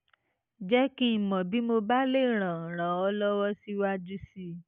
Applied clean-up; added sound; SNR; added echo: none; none; none; none.